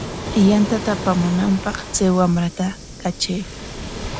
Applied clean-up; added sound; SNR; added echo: none; Waves, surf; 9 dB; none.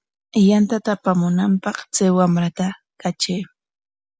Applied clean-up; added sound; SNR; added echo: none; none; none; none.